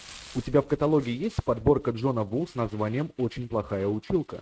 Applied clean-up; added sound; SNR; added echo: neural mask model RNNoise.